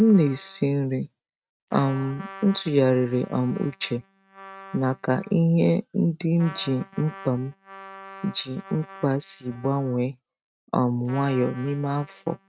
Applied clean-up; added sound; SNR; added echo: neural mask model RNNoise.